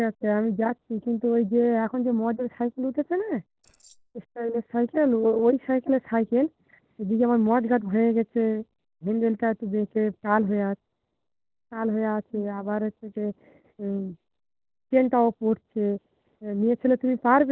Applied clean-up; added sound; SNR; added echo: neural separator model SepFormer DNS4.